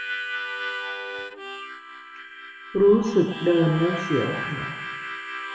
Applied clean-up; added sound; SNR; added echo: none; Harmonica; 8 dB; reverberation time 1.1 s.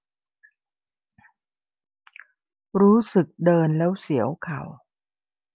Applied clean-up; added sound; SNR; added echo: none; none; none; none.